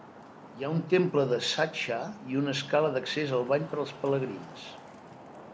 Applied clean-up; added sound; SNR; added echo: none; Traffic noise, roadway noise; 18 dB; none.